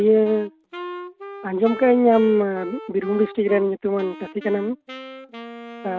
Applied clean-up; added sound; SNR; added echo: none; Wind instrument, woodwind instrument; 15 dB; none.